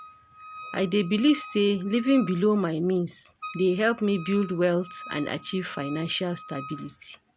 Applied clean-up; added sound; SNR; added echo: none; Wind instrument, woodwind instrument; 18 dB; none.